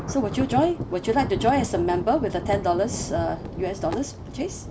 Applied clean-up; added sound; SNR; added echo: none; Thunder; 8 dB; none.